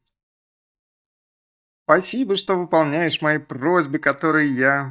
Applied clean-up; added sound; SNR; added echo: neural mask model DeepFilterNet 3.